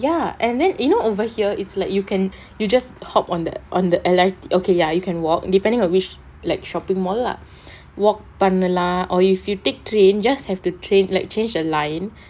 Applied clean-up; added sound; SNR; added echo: none; none; none; none.